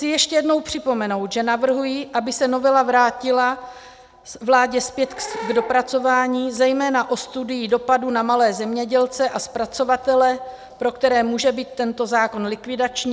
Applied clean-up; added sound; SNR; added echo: none; Animal / Brass instrument; 15 dB; none.